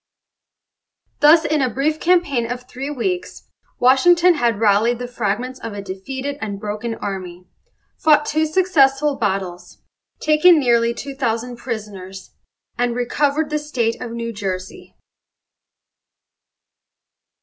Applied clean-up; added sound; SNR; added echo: none; none; none; none.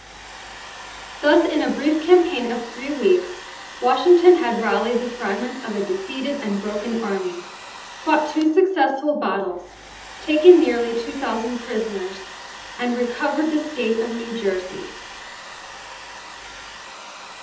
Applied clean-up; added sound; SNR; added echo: none; Domestic sounds, home sounds; 16 dB; reverberation time 1.2 s.